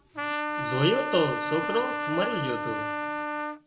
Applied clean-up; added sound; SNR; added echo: none; Trumpet; 2 dB; reverberation time 1.4 s.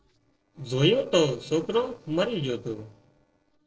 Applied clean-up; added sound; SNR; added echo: neural separator model SepFormer DNS4.